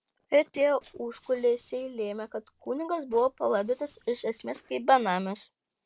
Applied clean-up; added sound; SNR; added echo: neural separator model SepFormer DNS4.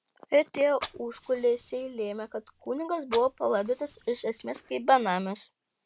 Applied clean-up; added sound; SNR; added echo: none; Fire; 18 dB; none.